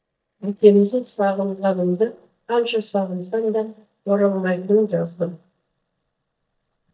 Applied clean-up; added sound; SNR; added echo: neural mask model DeepFilterNet 3.